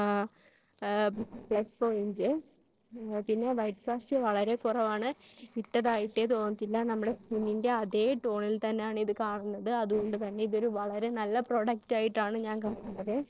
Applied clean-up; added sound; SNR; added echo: neural separator model SepFormer DNS4.